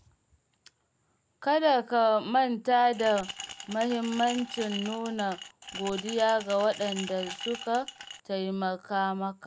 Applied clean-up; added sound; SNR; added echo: none; Glass; 12 dB; none.